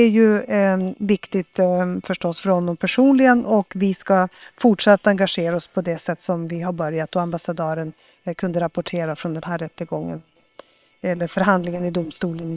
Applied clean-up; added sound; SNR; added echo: neural separator model SepFormer WHAM!.